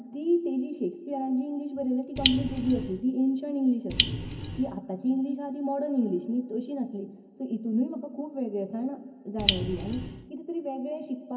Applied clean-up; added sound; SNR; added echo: none; Raindrop; 1 dB; reverberation time 0.3 s.